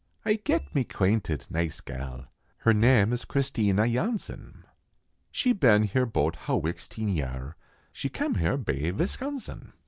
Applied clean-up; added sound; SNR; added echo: none; Marimba, xylophone / Wood; 11 dB; none.